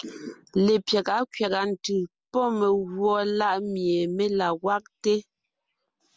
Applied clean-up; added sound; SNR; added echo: none; none; none; none.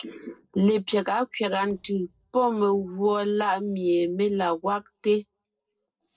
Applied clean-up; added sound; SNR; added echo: neural separator model SepFormer DNS4.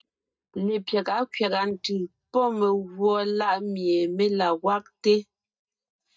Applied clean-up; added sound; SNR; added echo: neural mask model DeepFilterNet 3.